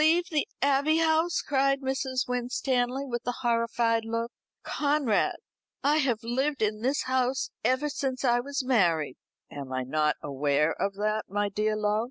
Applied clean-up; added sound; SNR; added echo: none; none; none; none.